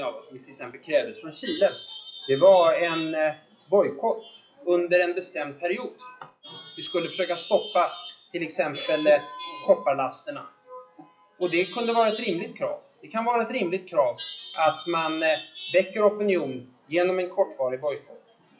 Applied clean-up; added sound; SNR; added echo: classical method WPE with log-MMSE.